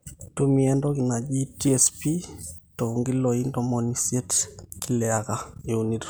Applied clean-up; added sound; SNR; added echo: none; none; none; none.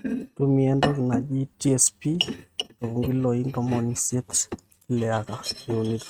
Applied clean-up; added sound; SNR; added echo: neural mask model RNNoise.